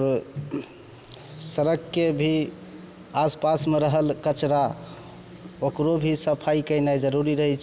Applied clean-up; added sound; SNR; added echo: none; Microwave oven; 18 dB; none.